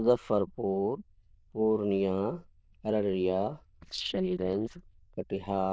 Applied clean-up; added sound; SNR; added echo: neural diffusion model UNIVERSE++.